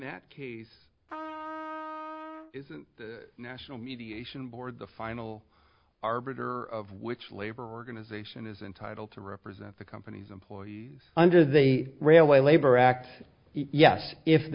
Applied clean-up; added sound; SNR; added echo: none; Trumpet; 13 dB; none.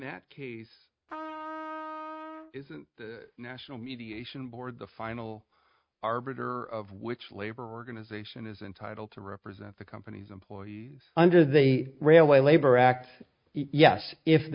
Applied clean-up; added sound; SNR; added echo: neural mask model RNNoise.